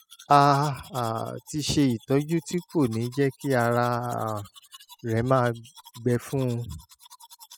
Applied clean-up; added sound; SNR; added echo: classical method spectral subtraction.